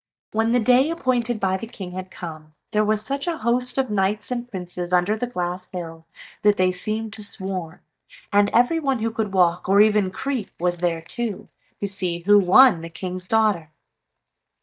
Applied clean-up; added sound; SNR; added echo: neural mask model DeepFilterNet 3.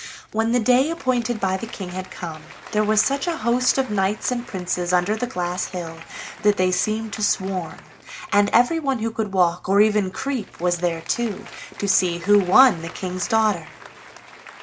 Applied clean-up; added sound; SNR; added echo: none; Applause; 19 dB; none.